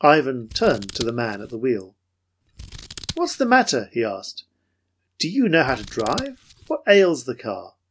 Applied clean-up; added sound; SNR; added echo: none; Scissors; 16 dB; none.